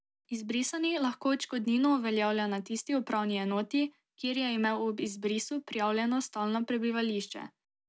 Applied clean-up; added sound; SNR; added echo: none; none; none; none.